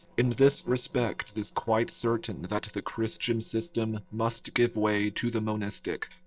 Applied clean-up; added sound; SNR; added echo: neural separator model SepFormer DNS4.